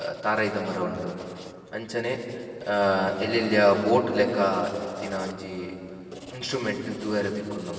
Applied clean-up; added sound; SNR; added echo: none; Writing; 19 dB; reverberation time 2.6 s.